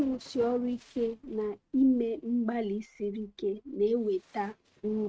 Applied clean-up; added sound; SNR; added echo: neural mask model RNNoise.